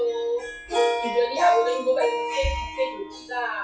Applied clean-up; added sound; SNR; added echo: classical method log-MMSE.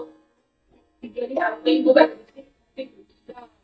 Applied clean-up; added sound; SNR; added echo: neural mask model DeepFilterNet 3.